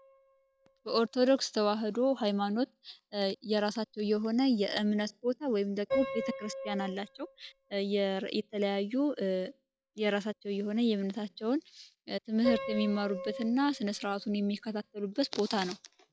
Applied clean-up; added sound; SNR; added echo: classical method log-MMSE.